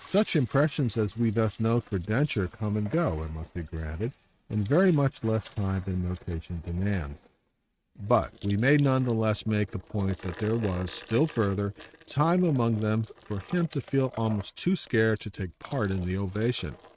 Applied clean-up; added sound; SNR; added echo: neural mask model RNNoise.